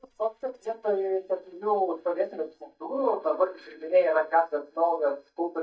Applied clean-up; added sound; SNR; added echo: neural mask model DeepFilterNet 3.